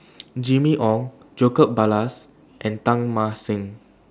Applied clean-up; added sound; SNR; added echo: none; none; none; none.